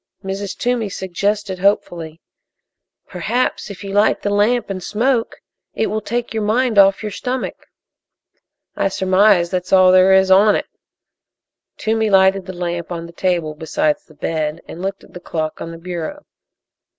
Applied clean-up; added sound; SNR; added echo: none; none; none; none.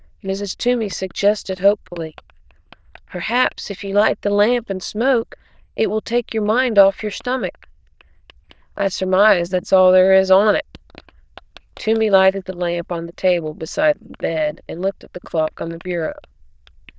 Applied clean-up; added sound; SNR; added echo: neural diffusion model UNIVERSE++.